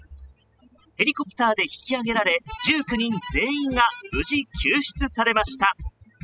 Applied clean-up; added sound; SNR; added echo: classical method spectral subtraction.